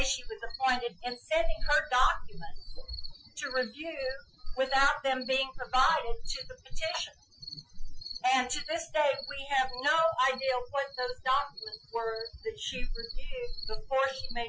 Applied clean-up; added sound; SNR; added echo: classical method Wiener filter.